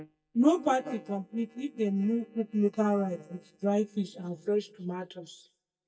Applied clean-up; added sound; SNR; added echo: neural mask model DeepFilterNet 3.